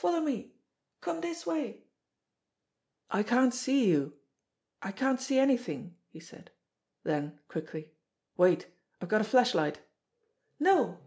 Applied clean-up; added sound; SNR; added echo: none; none; none; none.